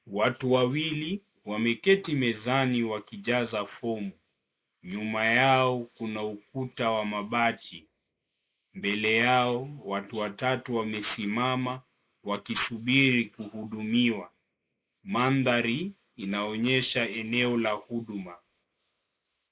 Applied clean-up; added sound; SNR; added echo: neural mask model Resemble Enhance denoiser.